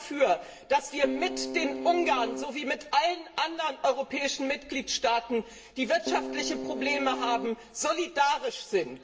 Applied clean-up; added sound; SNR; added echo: none; Keyboard (musical); 6 dB; reverberation time 0.7 s.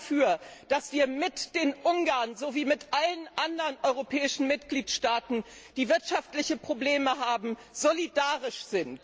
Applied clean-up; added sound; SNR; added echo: none; none; none; none.